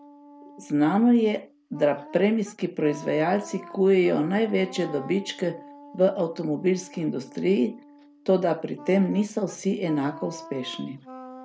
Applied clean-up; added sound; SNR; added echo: none; Wind instrument, woodwind instrument; 19 dB; none.